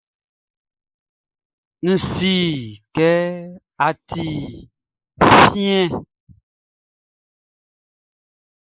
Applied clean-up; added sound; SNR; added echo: neural mask model Resemble Enhance denoiser.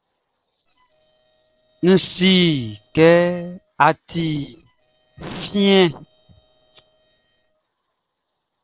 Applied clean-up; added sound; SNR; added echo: neural separator model SepFormer DNS4.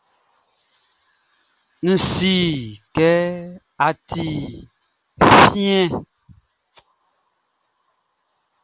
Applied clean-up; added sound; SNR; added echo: none; none; none; none.